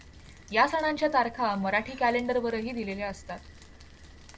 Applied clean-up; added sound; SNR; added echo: none; Rain; 20 dB; none.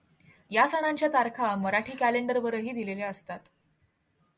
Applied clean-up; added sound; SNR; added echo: none; none; none; none.